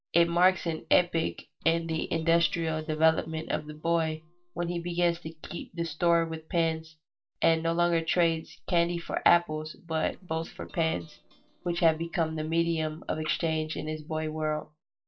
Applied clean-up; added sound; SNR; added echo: neural separator model SepFormer DNS4.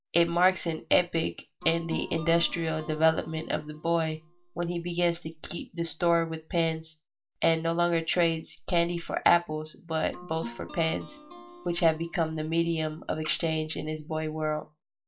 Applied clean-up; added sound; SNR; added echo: none; Guitar; 18 dB; reverberation time 0.2 s.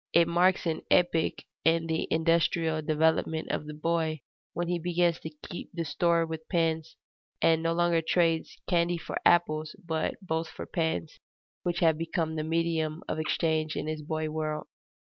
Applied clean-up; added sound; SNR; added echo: none; none; none; none.